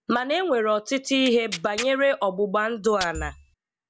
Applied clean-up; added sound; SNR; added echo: none; Marimba, xylophone / Wood + Tearing; 13 dB; none.